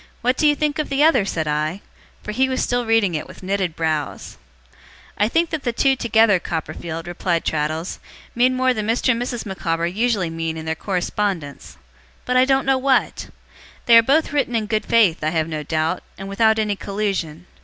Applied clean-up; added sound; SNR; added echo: none; none; none; none.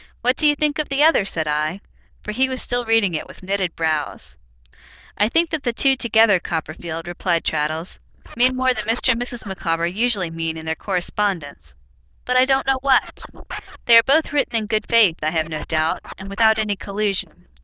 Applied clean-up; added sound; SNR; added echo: neural diffusion model UNIVERSE++.